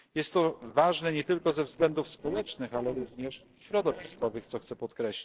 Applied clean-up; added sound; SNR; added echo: neural separator model SepFormer DNS4.